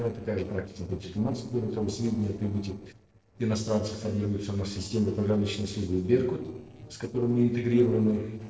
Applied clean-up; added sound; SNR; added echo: neural separator model SepFormer DNS4.